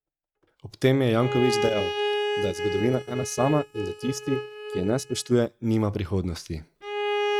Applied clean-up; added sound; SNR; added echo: neural mask model RNNoise.